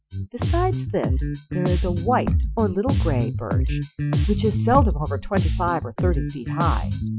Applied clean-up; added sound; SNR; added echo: classical method Wiener filter.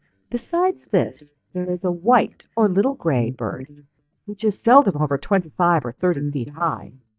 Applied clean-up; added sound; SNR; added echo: neural mask model DeepFilterNet 3.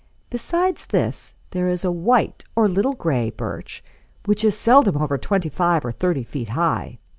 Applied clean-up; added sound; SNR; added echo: none; none; none; none.